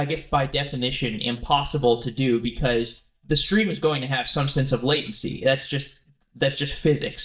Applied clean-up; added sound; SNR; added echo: neural mask model DeepFilterNet 3.